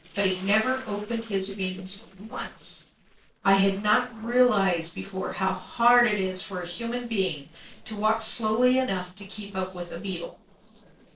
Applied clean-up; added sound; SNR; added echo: neural separator model SepFormer DNS4.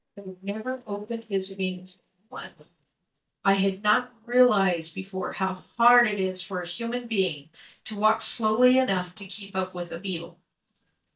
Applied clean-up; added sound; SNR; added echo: neural mask model DeepFilterNet 3.